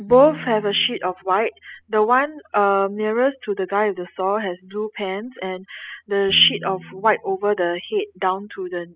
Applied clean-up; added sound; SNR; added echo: classical method spectral subtraction.